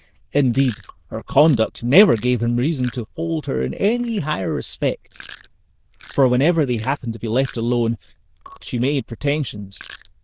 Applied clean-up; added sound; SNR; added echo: neural diffusion model UNIVERSE++.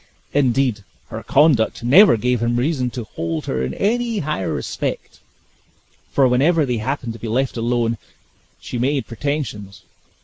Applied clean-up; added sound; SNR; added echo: none; none; none; none.